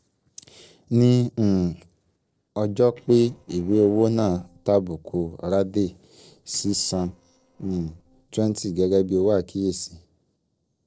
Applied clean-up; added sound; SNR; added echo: neural separator model SepFormer DNS4.